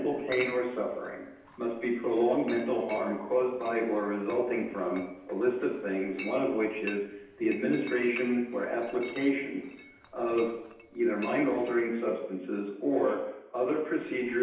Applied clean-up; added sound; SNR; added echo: none; Chatter / Chink, clink; 19 dB; reverberation time 0.9 s.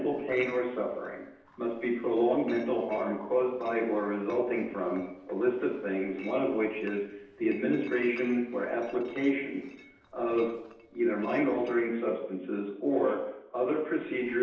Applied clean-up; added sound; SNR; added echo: neural separator model SepFormer DNS4.